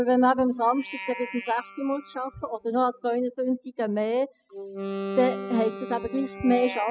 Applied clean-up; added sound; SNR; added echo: classical method spectral subtraction.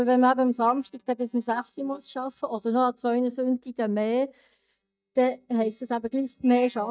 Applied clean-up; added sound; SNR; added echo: neural mask model DeepFilterNet 3.